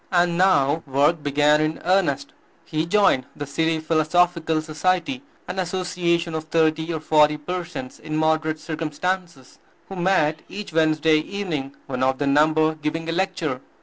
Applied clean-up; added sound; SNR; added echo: none; none; none; none.